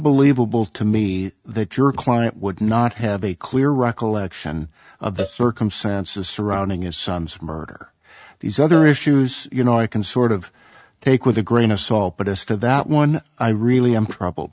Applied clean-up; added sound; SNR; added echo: neural mask model RNNoise.